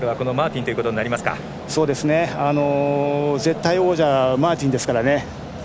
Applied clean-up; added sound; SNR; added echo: none; none; none; none.